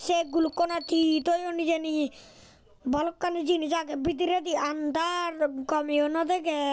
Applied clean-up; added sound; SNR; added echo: none; Alarm; 18 dB; none.